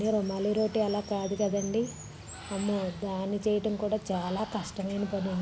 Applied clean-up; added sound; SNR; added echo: none; Water; 15 dB; none.